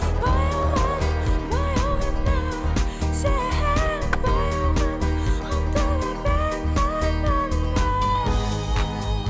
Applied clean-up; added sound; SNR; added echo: none; Skateboard; 19 dB; none.